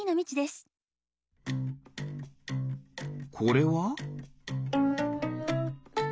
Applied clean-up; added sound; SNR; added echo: none; none; none; none.